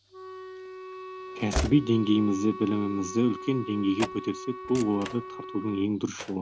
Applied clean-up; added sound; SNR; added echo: none; Wind instrument, woodwind instrument + Slam / Train; 9 dB; none.